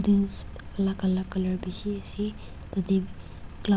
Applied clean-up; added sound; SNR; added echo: none; Engine; 15 dB; none.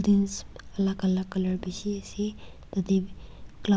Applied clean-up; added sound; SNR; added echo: none; none; none; none.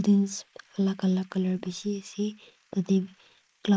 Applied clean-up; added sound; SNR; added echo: neural mask model Resemble Enhance denoiser.